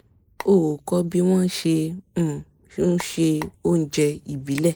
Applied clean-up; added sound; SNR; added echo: neural mask model Resemble Enhance denoiser.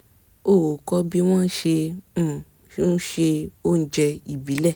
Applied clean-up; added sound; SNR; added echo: none; none; none; none.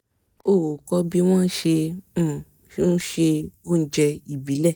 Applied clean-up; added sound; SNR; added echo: neural mask model DeepFilterNet 3.